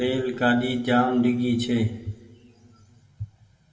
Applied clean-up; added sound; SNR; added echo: none; none; none; reverberation time 0.9 s.